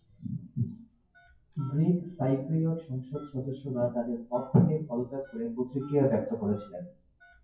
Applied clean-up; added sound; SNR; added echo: classical method WPE with log-MMSE.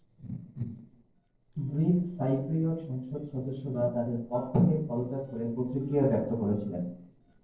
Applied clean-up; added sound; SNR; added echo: neural separator model SepFormer DNS4.